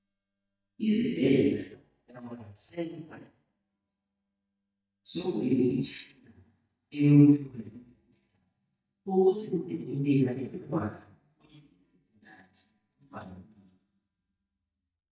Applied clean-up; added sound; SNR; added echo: neural mask model DeepFilterNet 3.